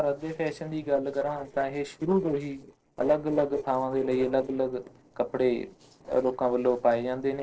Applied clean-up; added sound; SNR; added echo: neural separator model SepFormer DNS4.